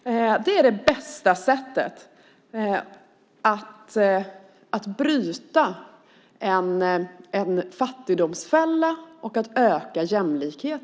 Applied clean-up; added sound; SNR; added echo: none; none; none; none.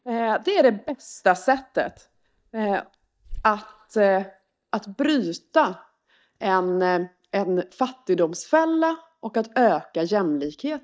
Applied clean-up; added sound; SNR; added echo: neural mask model DeepFilterNet 3.